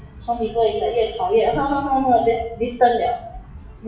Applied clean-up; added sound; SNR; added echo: classical method WPE with log-MMSE.